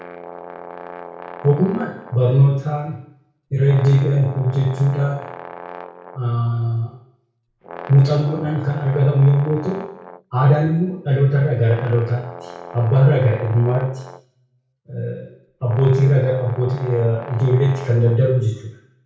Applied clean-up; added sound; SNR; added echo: none; Brass instrument; 18 dB; reverberation time 0.6 s.